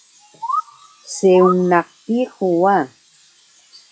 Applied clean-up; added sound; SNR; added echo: classical method log-MMSE.